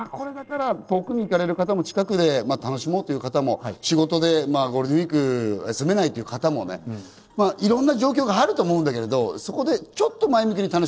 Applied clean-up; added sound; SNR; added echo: neural separator model SepFormer DNS4.